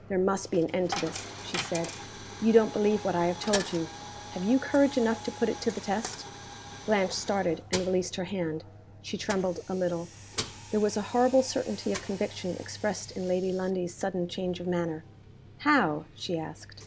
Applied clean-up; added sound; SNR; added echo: none; Coin (dropping); 12 dB; none.